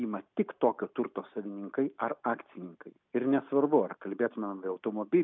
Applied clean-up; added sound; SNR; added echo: none; none; none; none.